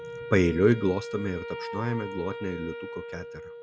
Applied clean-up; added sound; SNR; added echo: none; Wind instrument, woodwind instrument; 10 dB; none.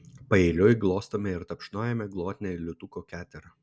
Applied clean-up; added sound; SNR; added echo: none; none; none; none.